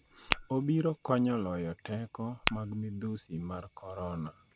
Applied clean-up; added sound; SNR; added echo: none; Tap / Glass; 7 dB; none.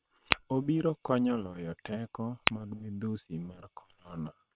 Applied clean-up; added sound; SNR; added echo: neural separator model SepFormer WHAM!.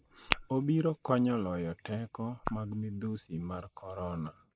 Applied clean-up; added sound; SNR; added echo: neural mask model Resemble Enhance denoiser.